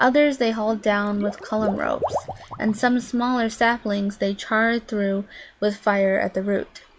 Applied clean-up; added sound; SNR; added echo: none; Water / Liquid; 11 dB; none.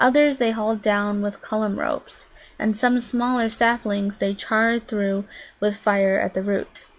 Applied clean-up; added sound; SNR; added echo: none; none; none; none.